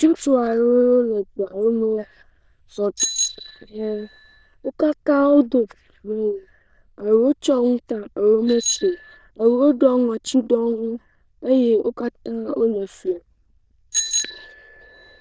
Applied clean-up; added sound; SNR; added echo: neural diffusion model UNIVERSE++.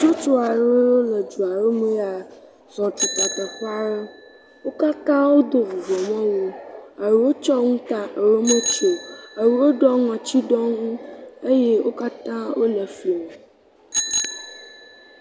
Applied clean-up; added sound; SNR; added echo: none; Bicycle bell; 12 dB; none.